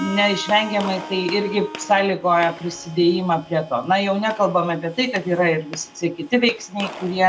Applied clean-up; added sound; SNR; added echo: none; Gunshot, gunfire + Harmonica; 15 dB; none.